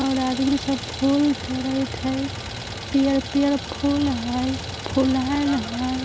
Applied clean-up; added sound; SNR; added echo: none; Idling; 9 dB; none.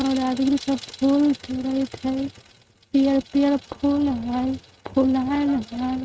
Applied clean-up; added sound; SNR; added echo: neural mask model RNNoise.